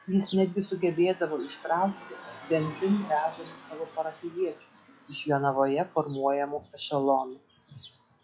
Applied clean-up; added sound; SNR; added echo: classical method log-MMSE.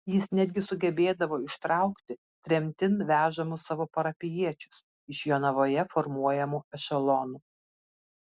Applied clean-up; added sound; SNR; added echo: none; none; none; none.